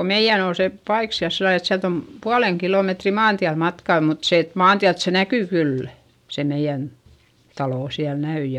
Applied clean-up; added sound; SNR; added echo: none; none; none; none.